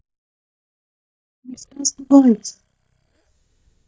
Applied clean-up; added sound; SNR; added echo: neural mask model DeepFilterNet 3.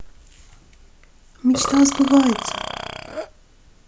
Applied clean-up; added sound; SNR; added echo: none; Burping, eructation; 7 dB; none.